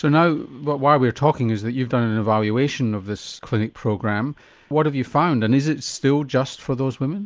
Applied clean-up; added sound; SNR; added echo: none; none; none; none.